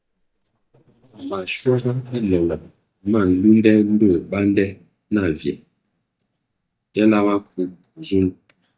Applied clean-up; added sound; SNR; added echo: neural mask model DeepFilterNet 3.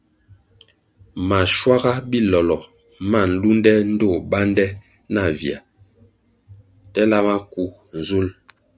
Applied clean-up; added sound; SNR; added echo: none; none; none; none.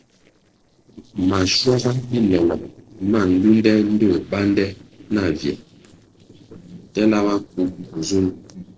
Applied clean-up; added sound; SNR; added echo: neural separator model SepFormer DNS4.